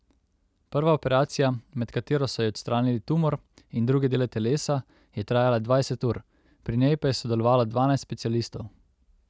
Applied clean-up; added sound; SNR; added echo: none; none; none; none.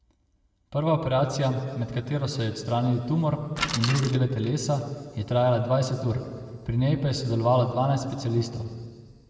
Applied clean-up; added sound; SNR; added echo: none; Bicycle; 8 dB; reverberation time 2.1 s.